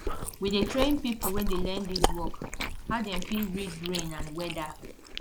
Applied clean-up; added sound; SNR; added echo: neural mask model Resemble Enhance denoiser.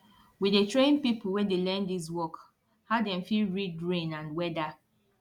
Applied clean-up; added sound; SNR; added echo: none; none; none; none.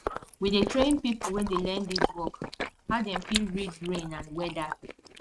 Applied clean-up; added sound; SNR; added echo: neural mask model RNNoise.